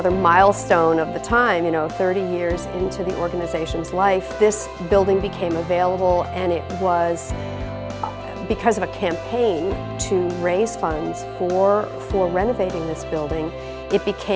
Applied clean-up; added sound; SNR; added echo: none; none; none; none.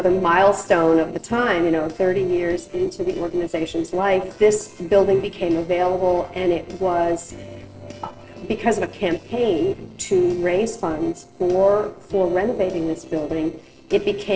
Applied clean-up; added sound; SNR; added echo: neural separator model SepFormer DNS4.